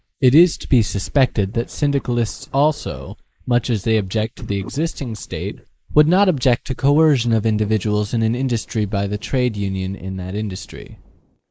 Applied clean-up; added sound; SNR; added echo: neural mask model Resemble Enhance denoiser.